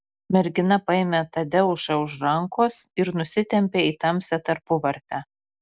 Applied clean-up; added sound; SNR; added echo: none; none; none; none.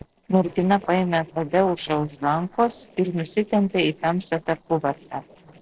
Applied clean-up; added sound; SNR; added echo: neural separator model SepFormer DNS4.